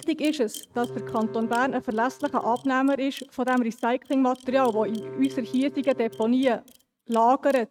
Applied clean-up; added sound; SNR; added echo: neural mask model RNNoise.